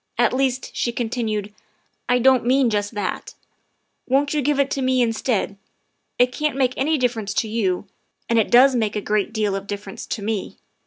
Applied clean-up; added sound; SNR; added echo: none; none; none; none.